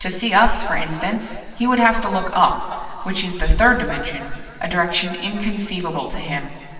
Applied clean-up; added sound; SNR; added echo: none; none; none; reverberation time 2.3 s.